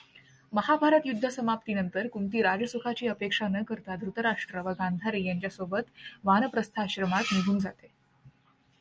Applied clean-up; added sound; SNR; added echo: none; none; none; none.